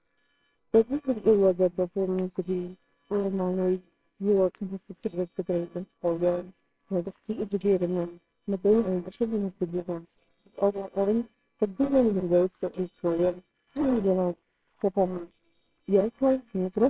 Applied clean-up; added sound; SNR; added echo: neural separator model SepFormer WHAMR!.